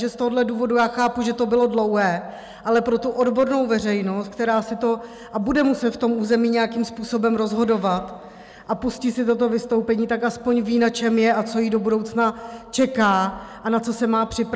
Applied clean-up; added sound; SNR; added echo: none; none; none; none.